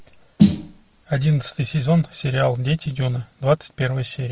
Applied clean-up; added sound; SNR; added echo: none; Snare drum; 1 dB; none.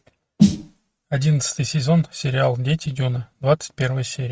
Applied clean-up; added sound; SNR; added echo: neural mask model RNNoise.